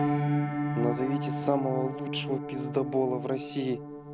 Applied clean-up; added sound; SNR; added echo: none; Piano; 0 dB; none.